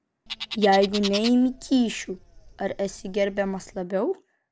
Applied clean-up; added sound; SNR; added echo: none; Bird; 13 dB; none.